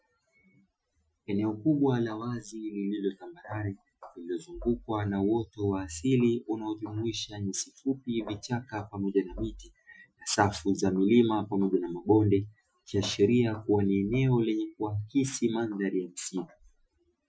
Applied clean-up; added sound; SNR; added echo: classical method Wiener filter.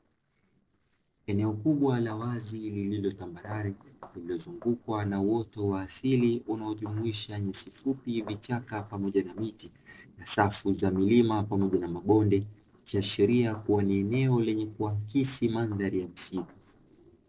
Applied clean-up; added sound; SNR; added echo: neural separator model SepFormer DNS4.